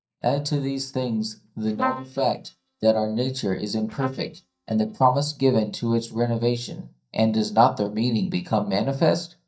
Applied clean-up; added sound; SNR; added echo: neural mask model DeepFilterNet 3.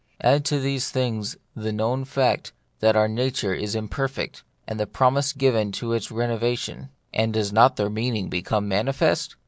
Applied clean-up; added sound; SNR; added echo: none; none; none; none.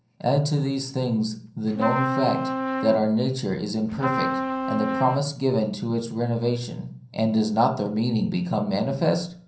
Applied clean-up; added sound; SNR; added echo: none; Trumpet; 4 dB; reverberation time 0.6 s.